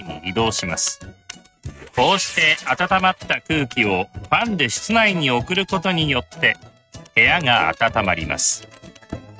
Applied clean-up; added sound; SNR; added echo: neural mask model RNNoise.